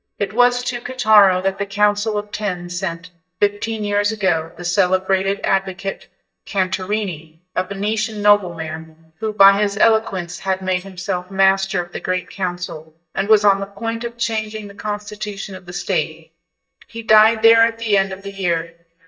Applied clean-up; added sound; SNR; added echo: neural mask model DeepFilterNet 3.